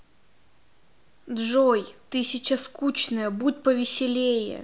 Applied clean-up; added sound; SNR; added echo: none; none; none; none.